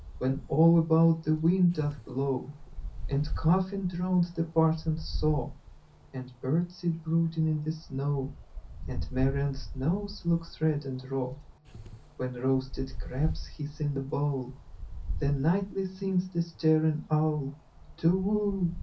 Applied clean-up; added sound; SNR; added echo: none; Wind; 10 dB; reverberation time 0.3 s.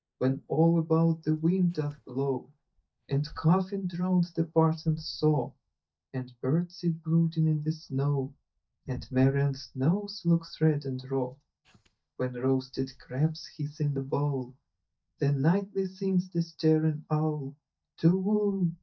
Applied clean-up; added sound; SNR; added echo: neural mask model DeepFilterNet 3.